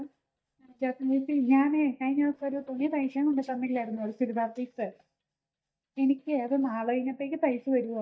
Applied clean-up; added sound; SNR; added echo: neural mask model DeepFilterNet 3.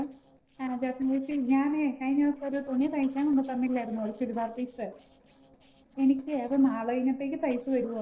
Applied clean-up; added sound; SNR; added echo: neural separator model SepFormer DNS4.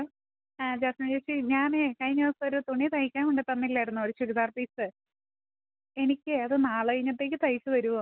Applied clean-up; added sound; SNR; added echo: none; none; none; none.